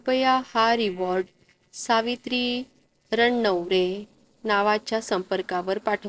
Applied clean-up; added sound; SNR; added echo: neural separator model SepFormer DNS4.